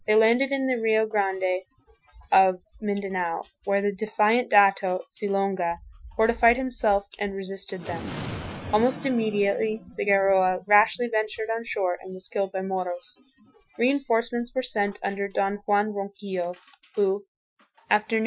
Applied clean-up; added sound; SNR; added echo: classical method Wiener filter.